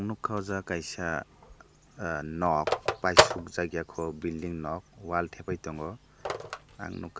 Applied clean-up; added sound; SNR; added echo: none; Telephone; -1 dB; none.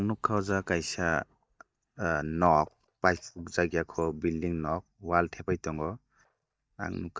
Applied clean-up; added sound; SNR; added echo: neural mask model DeepFilterNet 3.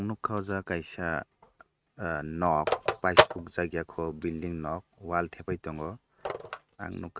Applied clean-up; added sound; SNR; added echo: neural mask model RNNoise.